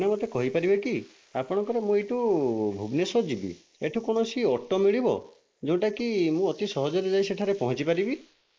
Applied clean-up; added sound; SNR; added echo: neural mask model Resemble Enhance denoiser.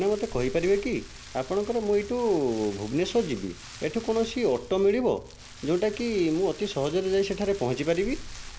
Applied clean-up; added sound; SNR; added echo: none; Rain; 15 dB; none.